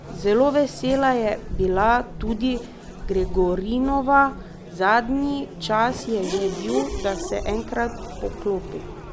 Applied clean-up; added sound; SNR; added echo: none; Race car, auto racing / Accelerating, revving, vroom; 9 dB; none.